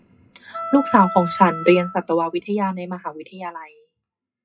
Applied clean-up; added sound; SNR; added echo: classical method WPE with log-MMSE.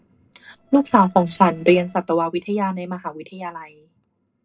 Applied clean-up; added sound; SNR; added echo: neural separator model SepFormer DNS4.